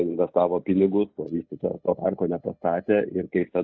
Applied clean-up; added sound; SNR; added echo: neural mask model DeepFilterNet 3.